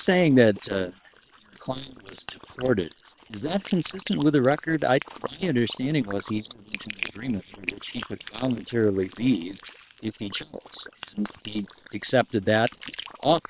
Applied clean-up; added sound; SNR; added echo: neural separator model SepFormer WHAM!.